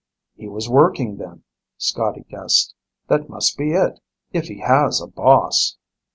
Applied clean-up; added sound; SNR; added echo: none; none; none; none.